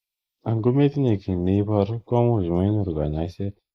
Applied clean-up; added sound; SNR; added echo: neural mask model Resemble Enhance denoiser.